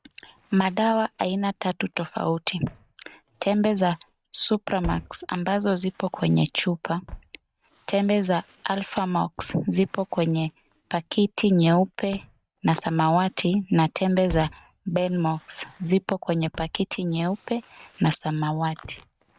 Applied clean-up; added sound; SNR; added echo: neural mask model RNNoise.